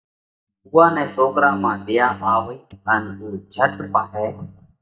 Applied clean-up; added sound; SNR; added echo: neural mask model DeepFilterNet 3.